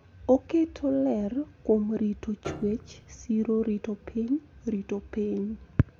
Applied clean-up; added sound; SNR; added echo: none; Piano; 16 dB; none.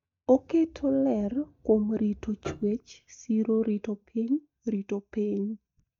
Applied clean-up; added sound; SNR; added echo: neural mask model DeepFilterNet 3.